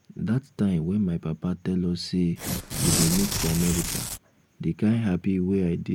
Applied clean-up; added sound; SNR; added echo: none; Tearing; 2 dB; none.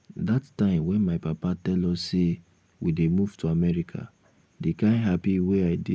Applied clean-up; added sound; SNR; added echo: none; none; none; none.